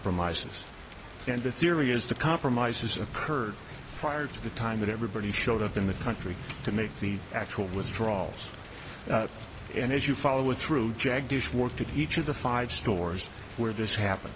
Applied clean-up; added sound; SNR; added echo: none; Thunder / Rain; 13 dB; none.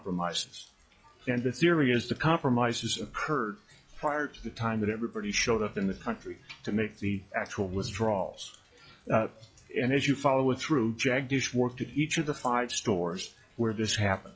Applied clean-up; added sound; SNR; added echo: classical method log-MMSE.